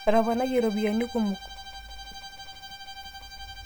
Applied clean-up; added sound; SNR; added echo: none; Bowed string instrument; 14 dB; none.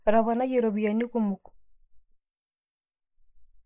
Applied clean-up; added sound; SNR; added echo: neural mask model Resemble Enhance denoiser.